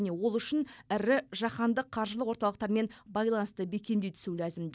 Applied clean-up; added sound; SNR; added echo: none; none; none; none.